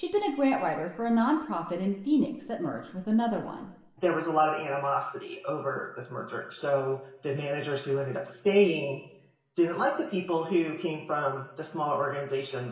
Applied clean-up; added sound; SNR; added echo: none; none; none; reverberation time 0.8 s.